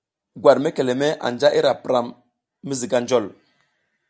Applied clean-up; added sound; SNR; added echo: none; none; none; none.